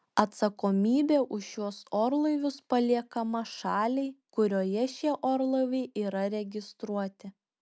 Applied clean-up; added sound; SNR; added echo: none; none; none; none.